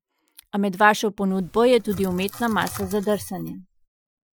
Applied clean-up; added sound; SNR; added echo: classical method Wiener filter.